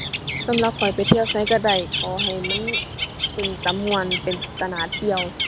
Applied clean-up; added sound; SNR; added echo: none; Bird; 3 dB; none.